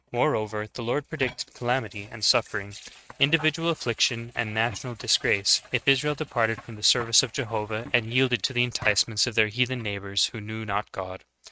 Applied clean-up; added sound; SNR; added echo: neural mask model RNNoise.